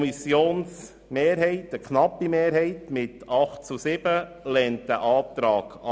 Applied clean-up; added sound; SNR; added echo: none; none; none; none.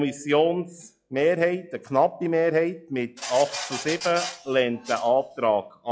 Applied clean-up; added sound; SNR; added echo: classical method log-MMSE.